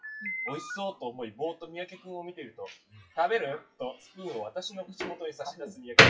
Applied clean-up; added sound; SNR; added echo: classical method WPE with log-MMSE.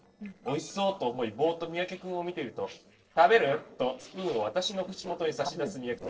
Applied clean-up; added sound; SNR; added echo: neural separator model SepFormer DNS4.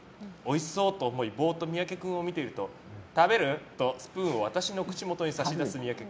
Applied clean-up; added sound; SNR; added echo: none; none; none; none.